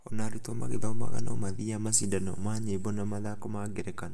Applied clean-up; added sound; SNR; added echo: none; none; none; reverberation time 2.0 s.